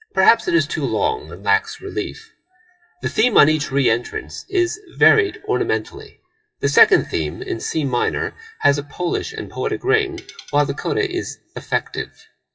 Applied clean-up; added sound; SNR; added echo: classical method WPE with log-MMSE.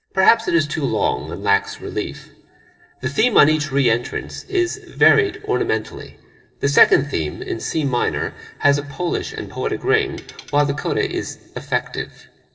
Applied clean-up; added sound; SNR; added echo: neural separator model SepFormer DNS4.